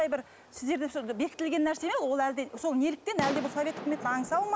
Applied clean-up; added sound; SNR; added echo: none; Fireworks; 12 dB; none.